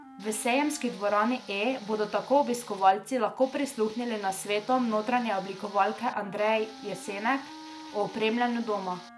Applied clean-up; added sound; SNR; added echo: none; Wind instrument, woodwind instrument + Tools; 18 dB; none.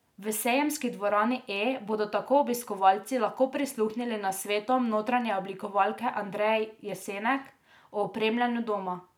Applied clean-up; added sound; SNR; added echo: none; none; none; none.